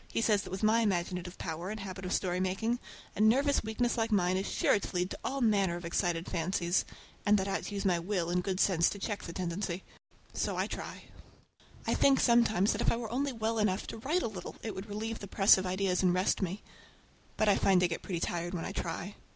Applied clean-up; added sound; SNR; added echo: none; none; none; none.